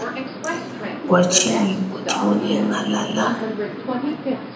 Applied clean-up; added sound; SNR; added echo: none; Subway, metro, underground; 4 dB; reverberation time 0.8 s.